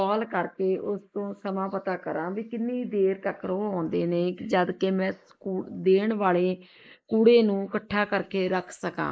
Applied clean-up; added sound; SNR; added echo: neural mask model Resemble Enhance denoiser.